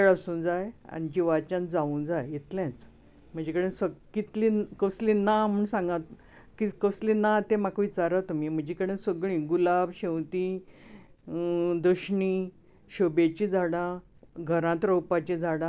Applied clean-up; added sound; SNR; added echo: none; none; none; none.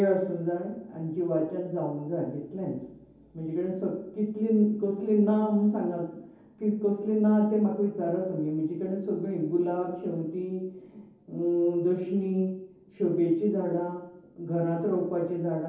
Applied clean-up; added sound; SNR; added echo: none; none; none; reverberation time 0.9 s.